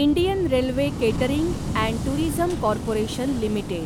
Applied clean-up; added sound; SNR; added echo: none; Waves, surf / Wind; 5 dB; none.